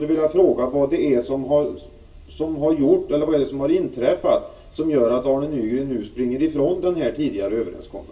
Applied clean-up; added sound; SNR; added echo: none; none; none; reverberation time 0.2 s.